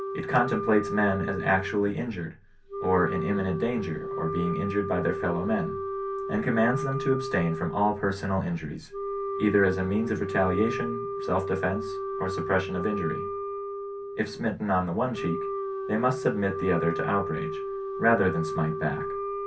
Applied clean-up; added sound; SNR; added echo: none; Wind instrument, woodwind instrument; 5 dB; reverberation time 0.3 s.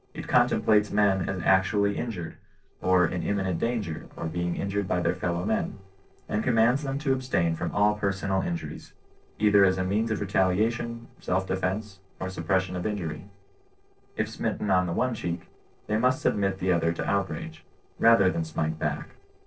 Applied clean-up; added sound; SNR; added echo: neural separator model SepFormer DNS4.